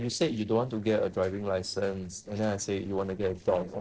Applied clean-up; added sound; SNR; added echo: neural separator model SepFormer DNS4.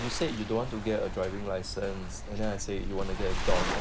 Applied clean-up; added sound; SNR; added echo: none; Waves, surf; 0 dB; none.